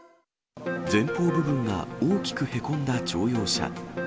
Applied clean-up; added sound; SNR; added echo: none; none; none; none.